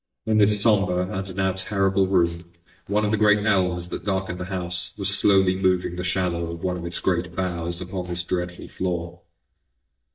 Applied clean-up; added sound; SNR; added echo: neural mask model DeepFilterNet 3.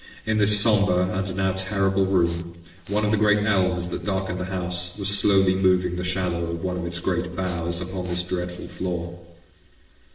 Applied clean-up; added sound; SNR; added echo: neural separator model SepFormer DNS4.